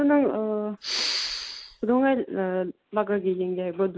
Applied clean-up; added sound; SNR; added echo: none; Respiratory sounds; 5 dB; none.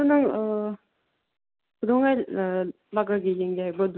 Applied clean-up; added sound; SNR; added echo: none; none; none; none.